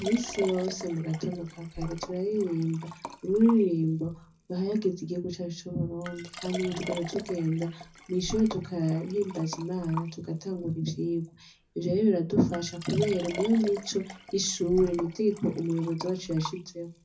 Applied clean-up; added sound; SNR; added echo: none; Liquid; 15 dB; reverberation time 0.4 s.